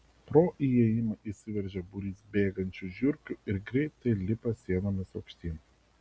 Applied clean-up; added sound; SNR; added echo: none; none; none; none.